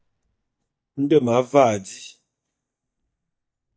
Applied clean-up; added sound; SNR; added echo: neural mask model DeepFilterNet 3.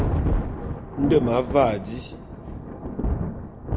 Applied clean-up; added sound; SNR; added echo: none; Thunder; 1 dB; reverberation time 2.2 s.